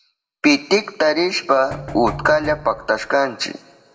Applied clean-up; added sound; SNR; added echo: none; Knock; 13 dB; reverberation time 1.5 s.